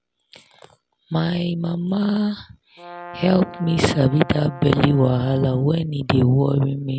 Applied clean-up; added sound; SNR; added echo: none; Brass instrument; 18 dB; none.